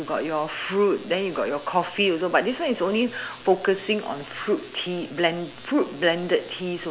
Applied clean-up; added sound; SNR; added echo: none; none; none; none.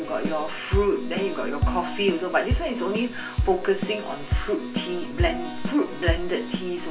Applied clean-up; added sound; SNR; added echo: none; Keyboard (musical); 3 dB; reverberation time 0.2 s.